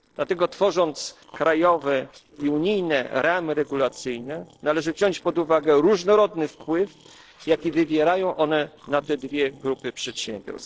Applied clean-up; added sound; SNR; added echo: neural separator model SepFormer DNS4.